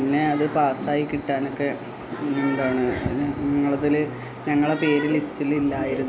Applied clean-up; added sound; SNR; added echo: none; Bowed string instrument; 18 dB; none.